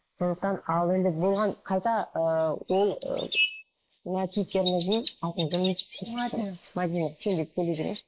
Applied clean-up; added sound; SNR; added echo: neural mask model Resemble Enhance denoiser.